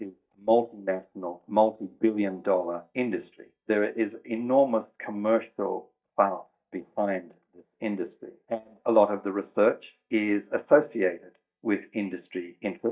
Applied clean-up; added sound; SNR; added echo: neural mask model DeepFilterNet 3.